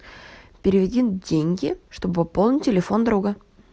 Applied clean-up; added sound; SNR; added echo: none; none; none; none.